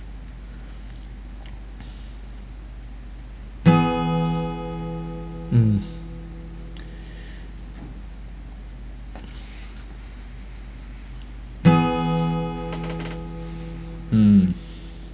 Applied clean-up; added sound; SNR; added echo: none; Acoustic guitar / Strum; 0 dB; none.